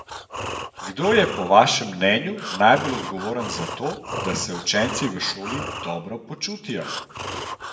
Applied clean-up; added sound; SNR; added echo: none; Breathing; 10 dB; reverberation time 0.7 s.